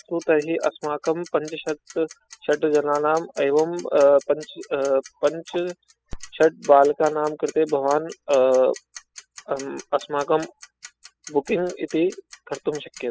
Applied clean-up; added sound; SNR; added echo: classical method spectral subtraction.